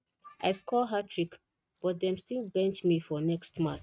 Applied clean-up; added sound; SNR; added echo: neural mask model RNNoise.